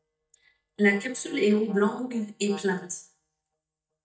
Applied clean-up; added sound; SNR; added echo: neural mask model DeepFilterNet 3.